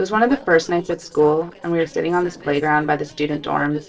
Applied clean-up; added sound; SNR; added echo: neural separator model SepFormer DNS4.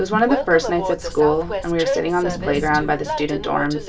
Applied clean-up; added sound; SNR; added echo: none; Train; 6 dB; reverberation time 0.2 s.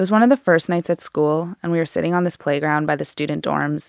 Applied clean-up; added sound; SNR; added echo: none; none; none; none.